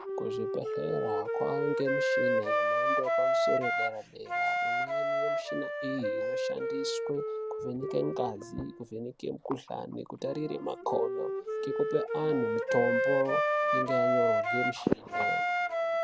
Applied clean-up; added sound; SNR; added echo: none; Wind instrument, woodwind instrument; -5 dB; none.